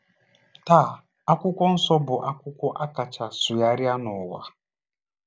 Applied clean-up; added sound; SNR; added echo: none; none; none; none.